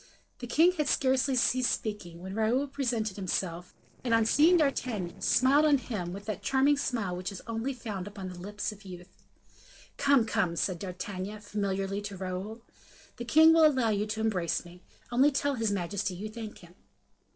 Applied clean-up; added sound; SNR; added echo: neural separator model SepFormer DNS4.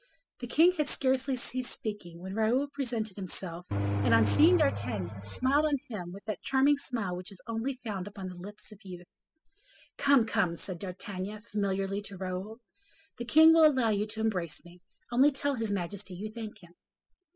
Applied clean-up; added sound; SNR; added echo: classical method spectral subtraction.